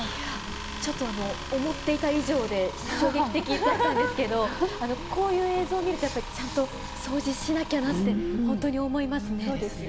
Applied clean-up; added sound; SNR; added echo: none; none; none; none.